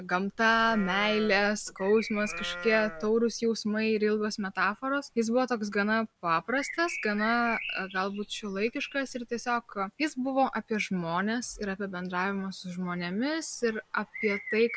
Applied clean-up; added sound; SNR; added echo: none; Livestock, farm animals, working animals; 12 dB; none.